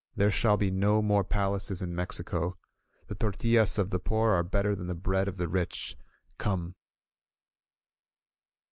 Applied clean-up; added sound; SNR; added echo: none; none; none; none.